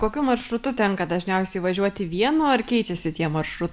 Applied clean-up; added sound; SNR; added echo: none; none; none; none.